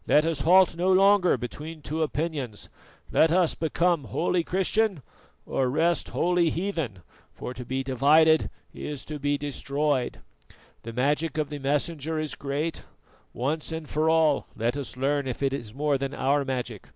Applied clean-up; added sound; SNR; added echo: none; none; none; none.